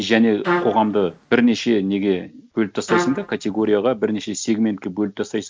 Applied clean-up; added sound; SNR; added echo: neural mask model RNNoise.